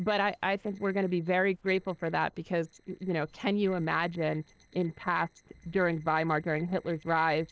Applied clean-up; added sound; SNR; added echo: neural separator model SepFormer DNS4.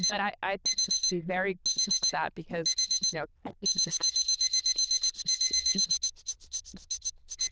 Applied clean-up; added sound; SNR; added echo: neural diffusion model UNIVERSE++.